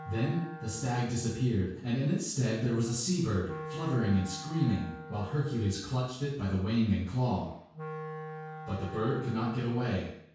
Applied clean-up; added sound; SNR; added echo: none; Wind instrument, woodwind instrument; 14 dB; reverberation time 0.6 s.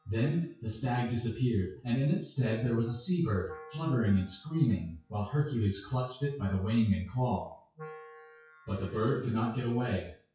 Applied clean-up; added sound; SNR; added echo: classical method WPE with log-MMSE.